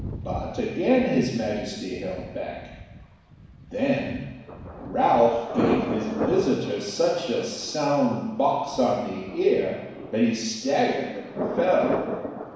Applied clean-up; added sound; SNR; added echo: none; Thunder; 8 dB; reverberation time 1.1 s.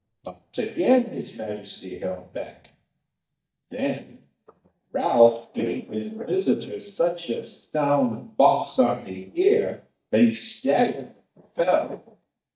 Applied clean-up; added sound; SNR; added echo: neural mask model DeepFilterNet 3.